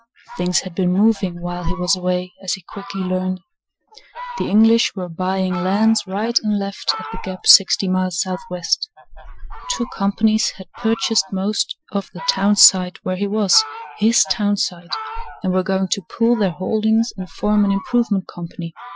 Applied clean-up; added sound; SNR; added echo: classical method Wiener filter.